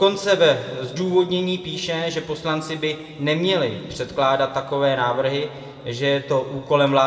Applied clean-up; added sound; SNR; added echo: none; none; none; reverberation time 1.9 s.